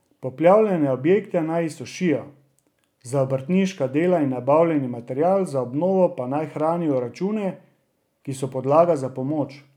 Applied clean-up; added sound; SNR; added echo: none; none; none; none.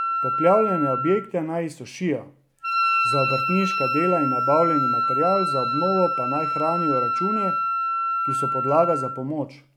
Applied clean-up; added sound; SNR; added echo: none; Wind instrument, woodwind instrument; 0 dB; none.